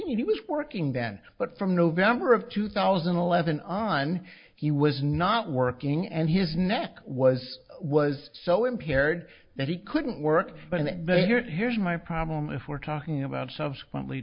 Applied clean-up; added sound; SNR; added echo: none; none; none; none.